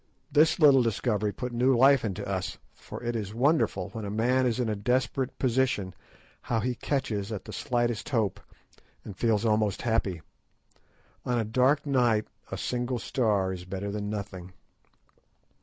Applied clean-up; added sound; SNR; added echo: none; none; none; none.